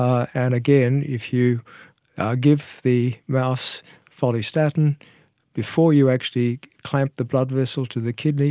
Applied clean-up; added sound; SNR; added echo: none; none; none; none.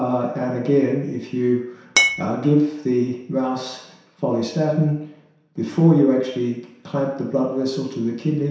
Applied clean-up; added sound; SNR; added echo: none; Glass; -3 dB; reverberation time 0.7 s.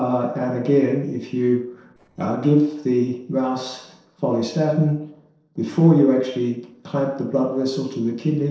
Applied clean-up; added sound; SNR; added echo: neural separator model SepFormer DNS4.